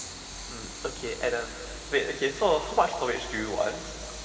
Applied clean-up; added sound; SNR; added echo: none; Train; 11 dB; reverberation time 2.5 s.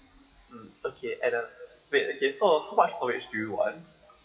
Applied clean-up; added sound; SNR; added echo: classical method WPE with log-MMSE.